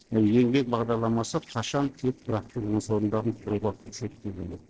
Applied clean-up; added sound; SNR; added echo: neural separator model SepFormer DNS4.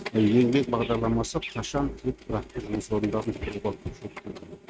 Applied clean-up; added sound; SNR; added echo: neural mask model RNNoise.